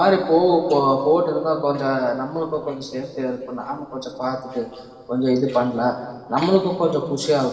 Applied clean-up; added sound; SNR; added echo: neural separator model SepFormer DNS4.